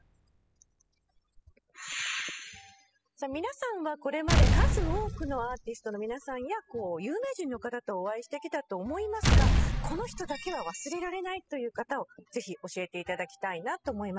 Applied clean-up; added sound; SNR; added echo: classical method spectral subtraction.